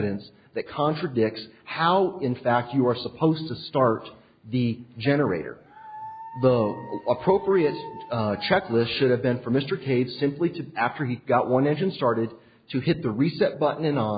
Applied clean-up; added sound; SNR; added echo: none; Dog; 17 dB; none.